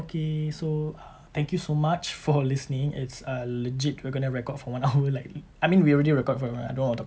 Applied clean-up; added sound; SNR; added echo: none; none; none; none.